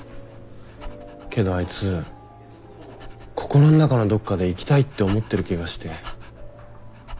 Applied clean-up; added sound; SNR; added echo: none; Dog; 17 dB; none.